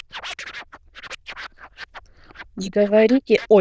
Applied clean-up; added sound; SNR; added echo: neural diffusion model UNIVERSE++.